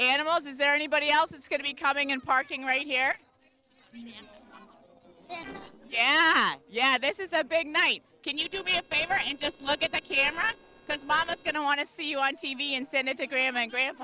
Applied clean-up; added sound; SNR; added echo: neural separator model SepFormer DNS4.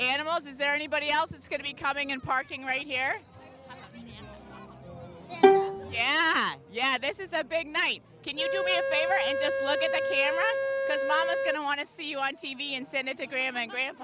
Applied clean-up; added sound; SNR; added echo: none; Bowed string instrument + Organ; -4 dB; none.